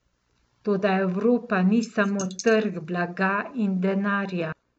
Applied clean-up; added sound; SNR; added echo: neural mask model Resemble Enhance denoiser.